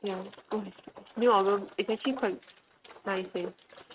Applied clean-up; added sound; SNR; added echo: neural mask model RNNoise.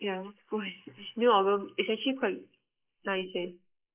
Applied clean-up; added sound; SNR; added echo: neural mask model Resemble Enhance denoiser.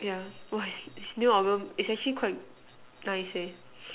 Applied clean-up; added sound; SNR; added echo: none; none; none; none.